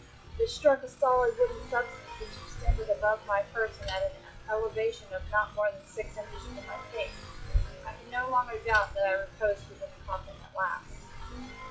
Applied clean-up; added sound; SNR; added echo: classical method WPE with log-MMSE.